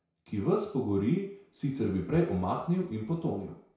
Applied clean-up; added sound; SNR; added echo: none; none; none; reverberation time 0.5 s.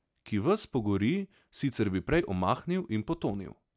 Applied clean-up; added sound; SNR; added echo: none; none; none; none.